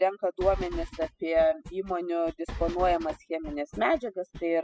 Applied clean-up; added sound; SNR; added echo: classical method spectral subtraction.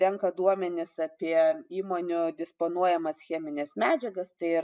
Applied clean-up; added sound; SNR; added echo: none; none; none; none.